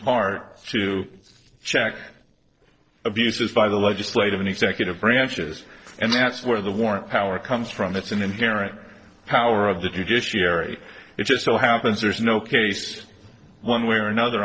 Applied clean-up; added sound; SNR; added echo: neural separator model SepFormer DNS4.